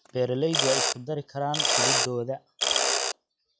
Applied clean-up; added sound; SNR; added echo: classical method log-MMSE.